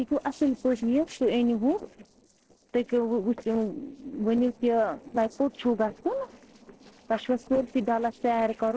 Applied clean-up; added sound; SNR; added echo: neural separator model SepFormer DNS4.